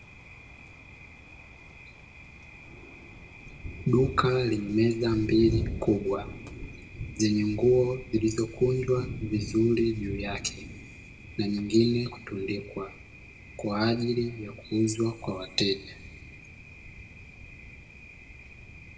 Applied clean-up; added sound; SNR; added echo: none; Thunder; 11 dB; reverberation time 1.1 s.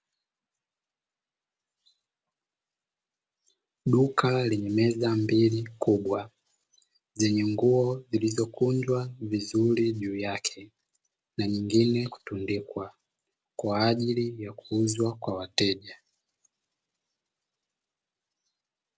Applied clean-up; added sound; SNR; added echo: none; none; none; none.